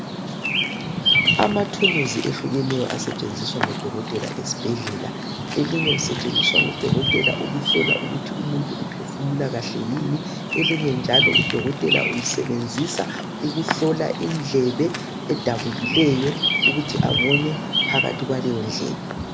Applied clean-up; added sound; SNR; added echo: none; Bird vocalization, bird call, bird song; -1 dB; none.